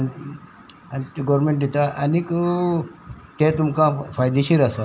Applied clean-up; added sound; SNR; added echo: none; none; none; none.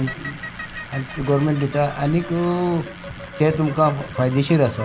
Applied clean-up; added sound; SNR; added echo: none; Bicycle; 14 dB; none.